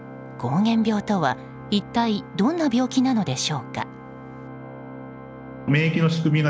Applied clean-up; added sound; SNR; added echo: none; Organ; 14 dB; none.